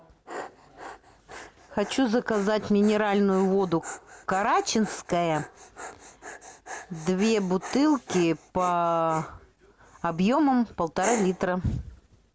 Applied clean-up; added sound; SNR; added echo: none; Dog; 16 dB; none.